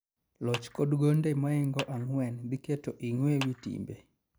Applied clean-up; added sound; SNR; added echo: none; Clapping; 15 dB; none.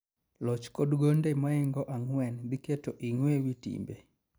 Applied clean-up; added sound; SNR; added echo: none; none; none; none.